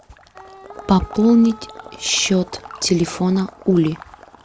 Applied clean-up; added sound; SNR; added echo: none; Wind instrument, woodwind instrument + Water / Liquid; 19 dB; none.